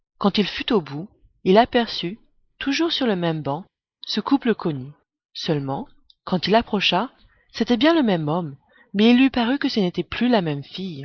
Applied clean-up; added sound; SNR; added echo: neural mask model Resemble Enhance denoiser.